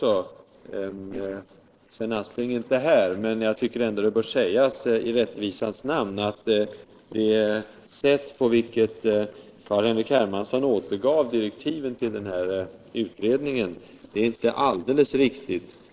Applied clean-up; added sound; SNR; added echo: neural separator model SepFormer DNS4.